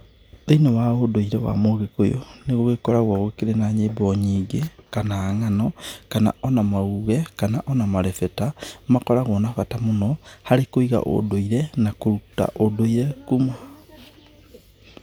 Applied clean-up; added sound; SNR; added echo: none; none; none; none.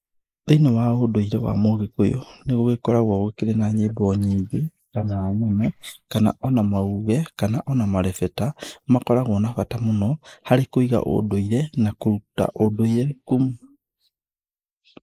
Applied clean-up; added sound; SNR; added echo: neural mask model Resemble Enhance denoiser.